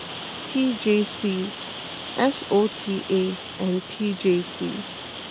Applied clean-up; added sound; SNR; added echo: none; Rain; 10 dB; none.